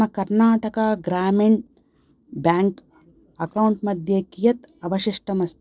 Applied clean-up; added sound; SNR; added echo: neural separator model SepFormer DNS4.